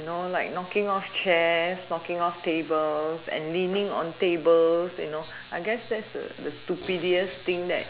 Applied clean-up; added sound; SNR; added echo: none; none; none; none.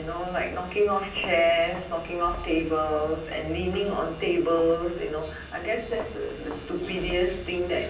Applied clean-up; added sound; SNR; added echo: none; Walk, footsteps; 13 dB; reverberation time 0.6 s.